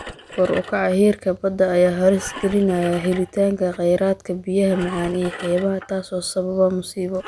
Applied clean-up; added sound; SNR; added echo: none; Engine; 18 dB; none.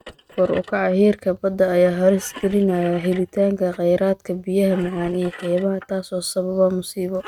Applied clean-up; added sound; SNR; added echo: neural mask model RNNoise.